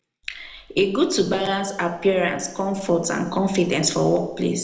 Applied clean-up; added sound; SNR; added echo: neural separator model SepFormer DNS4.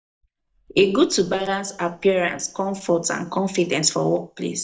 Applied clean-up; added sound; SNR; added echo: neural mask model DeepFilterNet 3.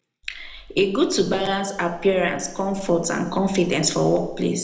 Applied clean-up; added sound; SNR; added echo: none; Wind; 19 dB; reverberation time 0.7 s.